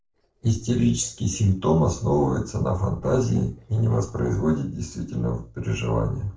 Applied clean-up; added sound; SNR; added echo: neural separator model SepFormer DNS4.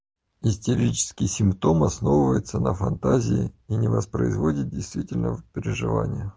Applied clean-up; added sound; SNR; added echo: none; none; none; none.